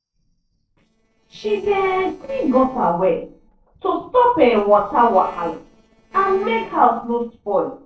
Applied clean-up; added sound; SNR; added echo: neural separator model SepFormer DNS4.